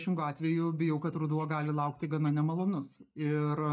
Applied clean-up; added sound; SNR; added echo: neural mask model DeepFilterNet 3.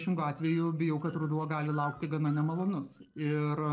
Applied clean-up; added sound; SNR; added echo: neural separator model SepFormer DNS4.